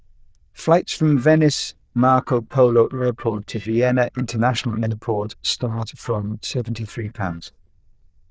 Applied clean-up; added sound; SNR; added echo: neural diffusion model UNIVERSE++.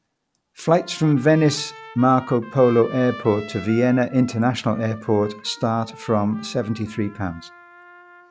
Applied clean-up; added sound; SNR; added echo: none; Trumpet; 20 dB; none.